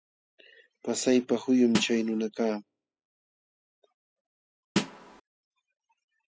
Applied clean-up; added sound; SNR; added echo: classical method spectral subtraction.